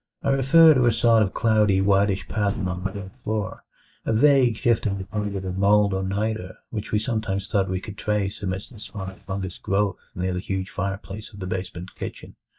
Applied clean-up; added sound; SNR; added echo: neural mask model DeepFilterNet 3.